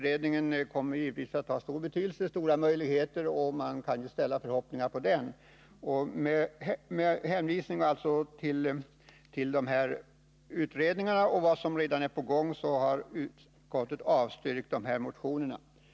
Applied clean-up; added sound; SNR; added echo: none; none; none; none.